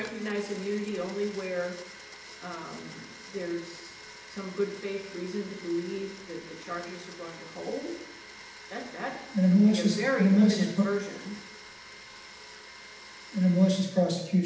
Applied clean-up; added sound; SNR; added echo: none; Domestic sounds, home sounds; 17 dB; reverberation time 0.8 s.